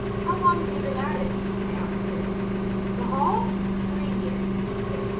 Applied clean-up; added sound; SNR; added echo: none; Engine; -5 dB; reverberation time 0.3 s.